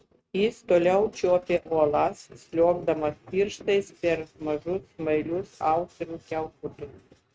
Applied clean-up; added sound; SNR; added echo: neural mask model RNNoise.